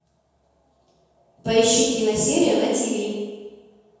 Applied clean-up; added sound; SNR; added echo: none; none; none; reverberation time 1.2 s.